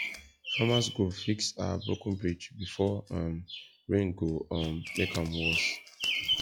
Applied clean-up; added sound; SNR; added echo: classical method log-MMSE.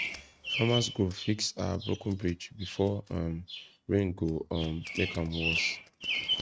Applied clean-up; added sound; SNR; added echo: neural mask model RNNoise.